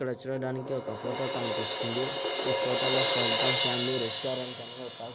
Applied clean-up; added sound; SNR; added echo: none; Crash cymbal; -4 dB; none.